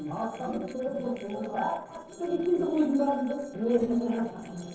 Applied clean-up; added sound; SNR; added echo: neural separator model SepFormer DNS4.